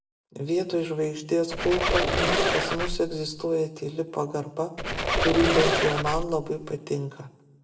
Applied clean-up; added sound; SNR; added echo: none; Squeak; -2 dB; reverberation time 0.6 s.